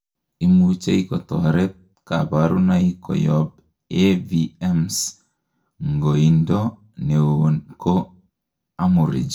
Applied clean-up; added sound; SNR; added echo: none; none; none; reverberation time 0.2 s.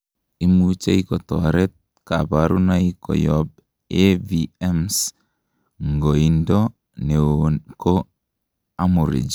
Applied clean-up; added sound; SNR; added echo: none; none; none; none.